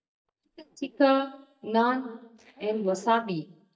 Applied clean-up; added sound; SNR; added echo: neural mask model DeepFilterNet 3.